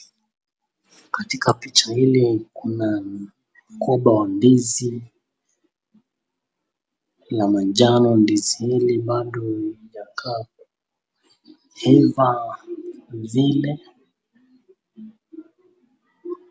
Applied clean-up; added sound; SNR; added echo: none; none; none; none.